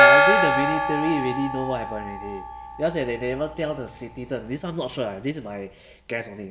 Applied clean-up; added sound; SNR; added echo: none; Gong; -4 dB; none.